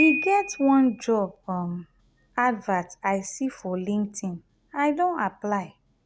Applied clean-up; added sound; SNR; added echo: none; Piano; 11 dB; none.